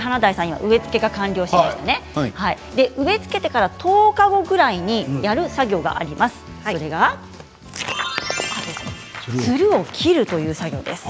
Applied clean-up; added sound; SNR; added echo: none; none; none; none.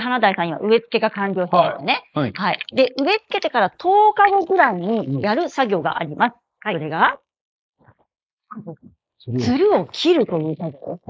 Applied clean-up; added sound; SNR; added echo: neural mask model Resemble Enhance denoiser.